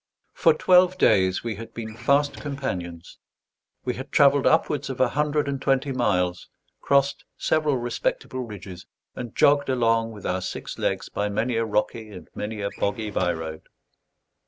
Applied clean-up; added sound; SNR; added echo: none; Drawer open or close; 19 dB; none.